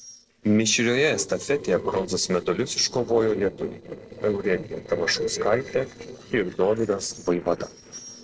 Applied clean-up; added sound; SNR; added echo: neural separator model SepFormer DNS4.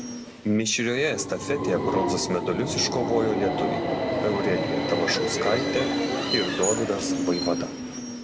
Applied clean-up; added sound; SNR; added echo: none; Subway, metro, underground; 0 dB; reverberation time 0.6 s.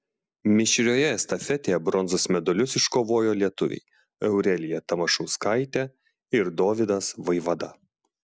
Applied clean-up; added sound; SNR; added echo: none; none; none; none.